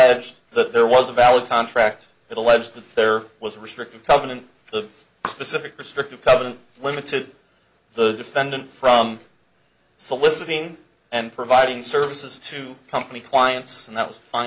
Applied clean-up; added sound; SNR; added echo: none; none; none; none.